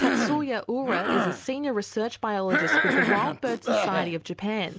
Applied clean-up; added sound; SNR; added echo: none; Cough; -1 dB; none.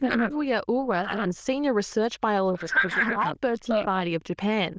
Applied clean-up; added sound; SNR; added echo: neural diffusion model UNIVERSE++.